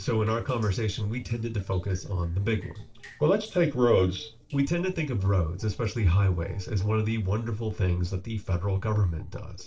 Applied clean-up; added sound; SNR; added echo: neural separator model SepFormer DNS4.